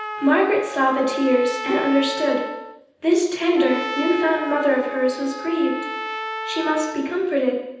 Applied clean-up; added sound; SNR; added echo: none; Trumpet; 10 dB; reverberation time 0.9 s.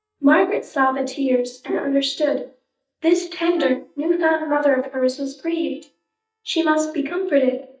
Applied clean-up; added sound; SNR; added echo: neural mask model DeepFilterNet 3.